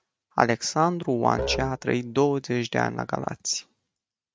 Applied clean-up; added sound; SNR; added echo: neural mask model RNNoise.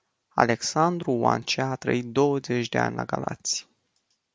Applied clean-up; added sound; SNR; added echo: none; none; none; none.